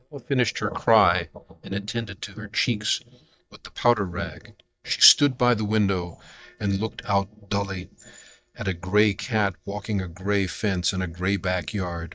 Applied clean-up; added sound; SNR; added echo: neural mask model DeepFilterNet 3.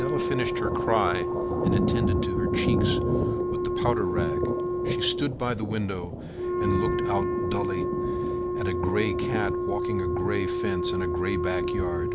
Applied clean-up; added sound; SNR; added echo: none; Thunder + Wind instrument, woodwind instrument; -4 dB; none.